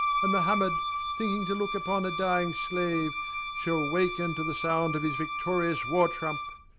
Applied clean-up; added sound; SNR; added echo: none; Wind instrument, woodwind instrument; 2 dB; none.